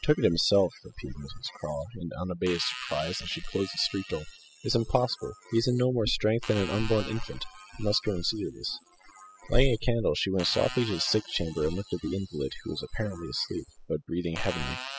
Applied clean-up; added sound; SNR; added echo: classical method spectral subtraction.